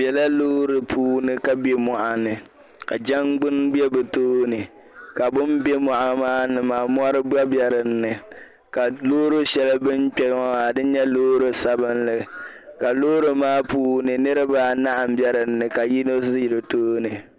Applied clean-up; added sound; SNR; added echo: none; none; none; none.